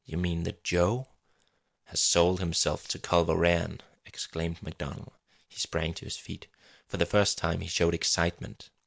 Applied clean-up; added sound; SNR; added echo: none; none; none; none.